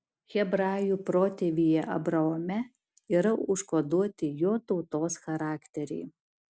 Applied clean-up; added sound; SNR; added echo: none; none; none; none.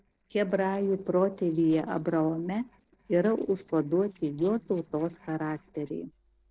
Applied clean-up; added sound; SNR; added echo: neural separator model SepFormer DNS4.